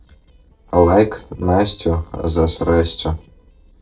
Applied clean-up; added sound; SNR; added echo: neural separator model SepFormer DNS4.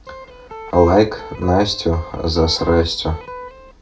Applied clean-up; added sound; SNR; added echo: none; Electric guitar; 16 dB; reverberation time 0.2 s.